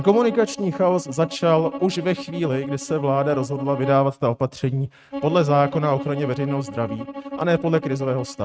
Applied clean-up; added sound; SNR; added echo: neural mask model RNNoise.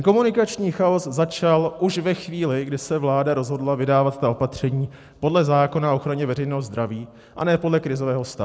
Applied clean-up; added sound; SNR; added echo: none; none; none; none.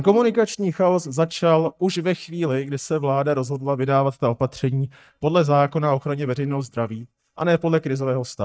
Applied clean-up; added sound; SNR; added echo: neural mask model DeepFilterNet 3.